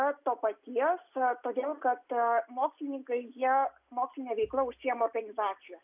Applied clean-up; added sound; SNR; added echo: none; none; none; none.